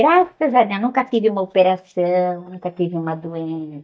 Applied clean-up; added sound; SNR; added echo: neural mask model DeepFilterNet 3.